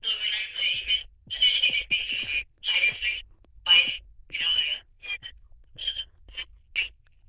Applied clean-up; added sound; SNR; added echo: neural diffusion model UNIVERSE++.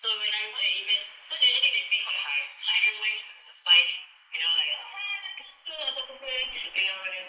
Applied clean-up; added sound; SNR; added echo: neural mask model Resemble Enhance denoiser.